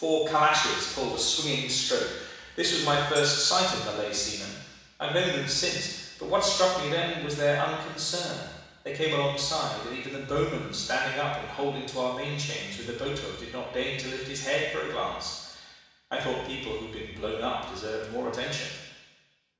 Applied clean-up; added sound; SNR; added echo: none; Tambourine; 16 dB; reverberation time 1.1 s.